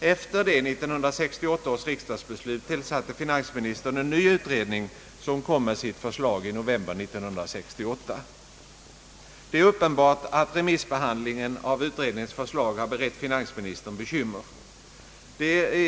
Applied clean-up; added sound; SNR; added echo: none; none; none; none.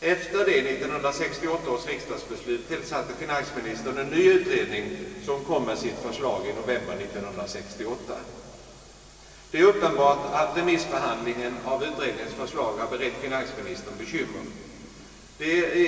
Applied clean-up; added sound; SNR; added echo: none; none; none; reverberation time 2.5 s.